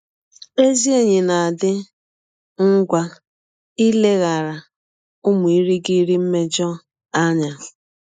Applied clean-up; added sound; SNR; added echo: neural mask model Resemble Enhance denoiser.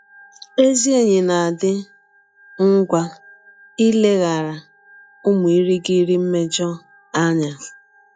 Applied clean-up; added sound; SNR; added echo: classical method log-MMSE.